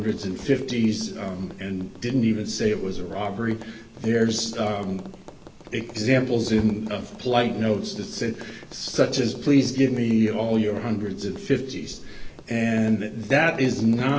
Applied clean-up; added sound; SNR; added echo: none; Tap; 18 dB; none.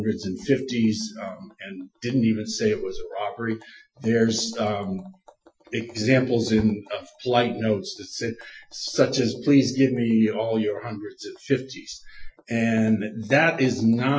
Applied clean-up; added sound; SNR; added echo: classical method Wiener filter.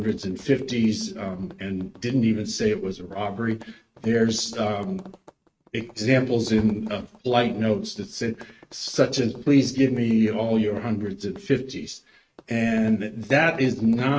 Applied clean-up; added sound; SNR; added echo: neural mask model RNNoise.